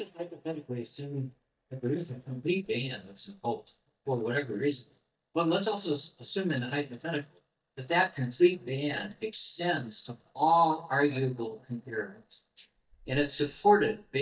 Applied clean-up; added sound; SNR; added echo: neural mask model DeepFilterNet 3.